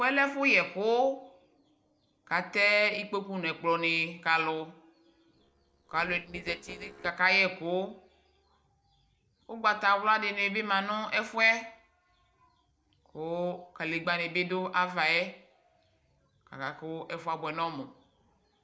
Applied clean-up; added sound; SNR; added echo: neural separator model SepFormer DNS4.